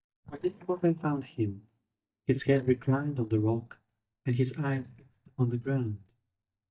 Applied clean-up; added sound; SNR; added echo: neural mask model DeepFilterNet 3.